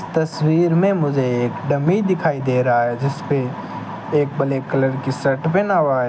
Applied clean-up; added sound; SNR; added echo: none; none; none; none.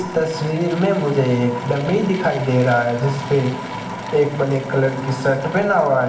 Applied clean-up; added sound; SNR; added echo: none; Drill / Mechanisms; 18 dB; reverberation time 0.9 s.